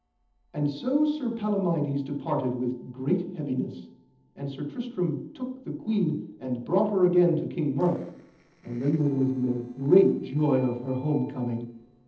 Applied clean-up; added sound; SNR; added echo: neural separator model SepFormer DNS4.